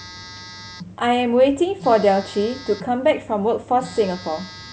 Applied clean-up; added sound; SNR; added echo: none; Telephone; 19 dB; none.